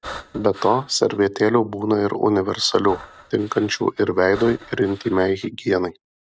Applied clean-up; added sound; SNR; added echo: neural mask model RNNoise.